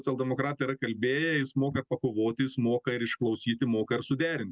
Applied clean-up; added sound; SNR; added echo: none; none; none; none.